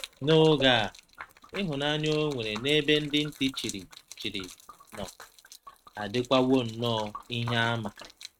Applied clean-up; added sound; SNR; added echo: neural mask model RNNoise.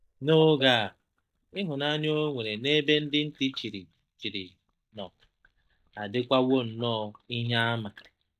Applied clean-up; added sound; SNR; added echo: neural mask model DeepFilterNet 3.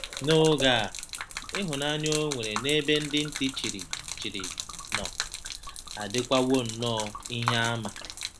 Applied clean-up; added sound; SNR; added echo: none; Gurgling / Liquid; 7 dB; none.